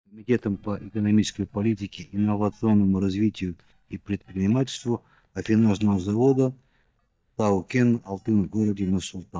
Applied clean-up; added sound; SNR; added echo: neural mask model DeepFilterNet 3.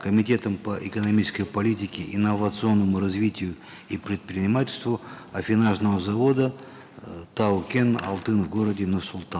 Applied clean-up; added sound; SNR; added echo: none; none; none; none.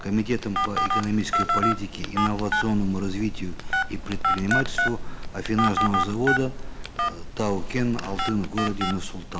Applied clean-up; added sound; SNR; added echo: none; Telephone; 0 dB; none.